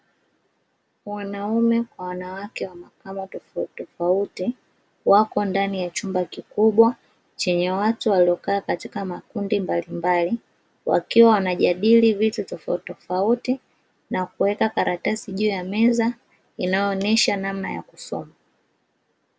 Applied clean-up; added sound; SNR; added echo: none; none; none; none.